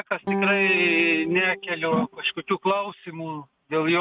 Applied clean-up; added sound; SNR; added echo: neural mask model RNNoise.